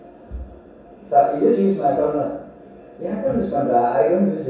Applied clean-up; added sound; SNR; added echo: none; none; none; reverberation time 0.7 s.